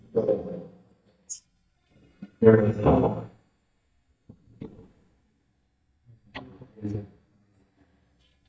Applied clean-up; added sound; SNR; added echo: neural mask model DeepFilterNet 3.